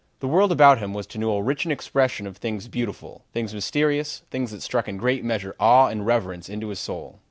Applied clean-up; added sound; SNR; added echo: none; none; none; none.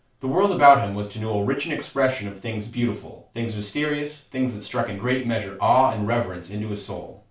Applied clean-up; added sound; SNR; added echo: none; none; none; reverberation time 0.3 s.